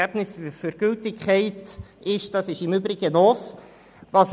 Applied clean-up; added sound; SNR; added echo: none; none; none; none.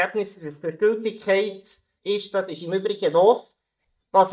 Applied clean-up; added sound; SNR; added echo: neural mask model DeepFilterNet 3.